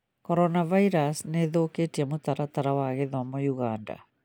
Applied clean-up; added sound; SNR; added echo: none; none; none; none.